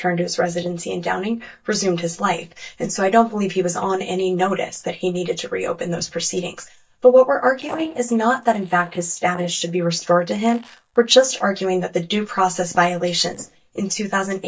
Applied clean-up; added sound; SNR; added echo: neural mask model DeepFilterNet 3.